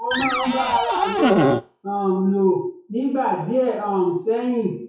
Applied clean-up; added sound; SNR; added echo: classical method WPE with log-MMSE.